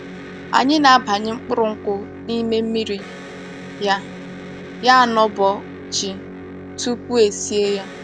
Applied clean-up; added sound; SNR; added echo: none; Electric guitar; 14 dB; none.